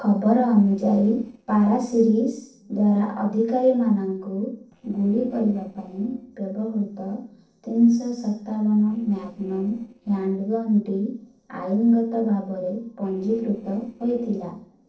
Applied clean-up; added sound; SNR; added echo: neural separator model SepFormer DNS4.